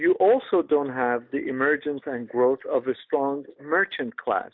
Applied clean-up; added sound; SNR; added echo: neural mask model Resemble Enhance denoiser.